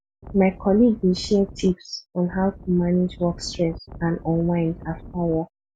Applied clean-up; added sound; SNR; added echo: none; Wind; 16 dB; none.